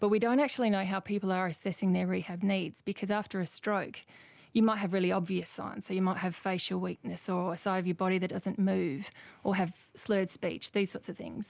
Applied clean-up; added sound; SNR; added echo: none; none; none; none.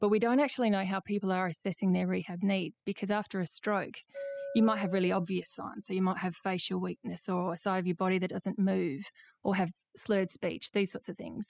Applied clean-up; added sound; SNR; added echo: classical method spectral subtraction.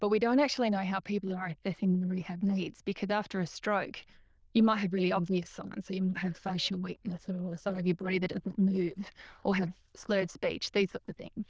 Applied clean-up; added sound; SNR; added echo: neural diffusion model UNIVERSE++.